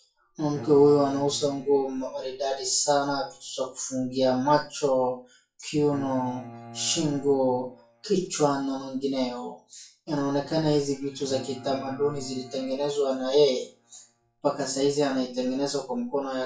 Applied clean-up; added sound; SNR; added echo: classical method WPE with log-MMSE.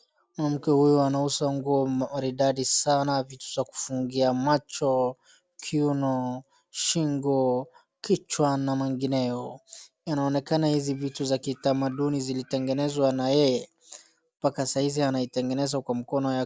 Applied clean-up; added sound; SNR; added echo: none; none; none; none.